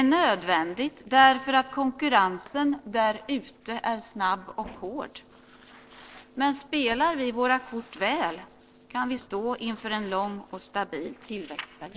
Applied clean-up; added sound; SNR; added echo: neural separator model SepFormer DNS4.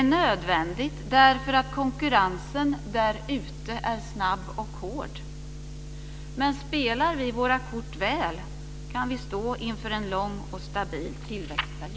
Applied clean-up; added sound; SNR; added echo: none; none; none; none.